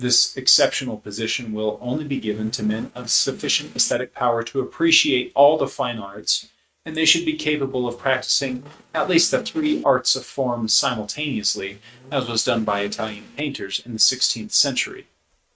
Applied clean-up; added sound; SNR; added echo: neural mask model RNNoise.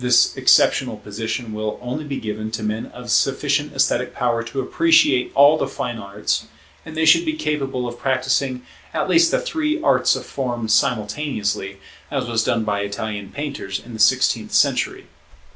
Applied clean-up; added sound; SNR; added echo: none; none; none; none.